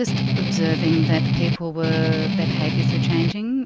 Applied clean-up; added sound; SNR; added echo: none; Strum; -4 dB; none.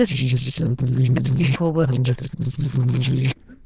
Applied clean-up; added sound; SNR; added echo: neural diffusion model UNIVERSE++.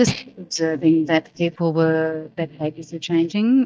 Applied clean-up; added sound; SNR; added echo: neural mask model DeepFilterNet 3.